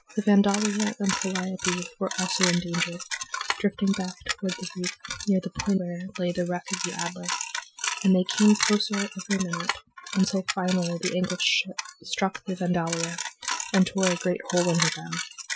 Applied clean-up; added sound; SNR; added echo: classical method Wiener filter.